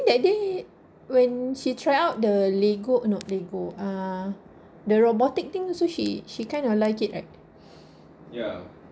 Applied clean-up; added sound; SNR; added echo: none; none; none; none.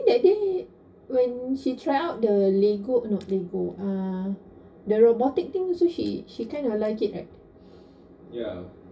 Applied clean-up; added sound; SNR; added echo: none; none; none; reverberation time 0.1 s.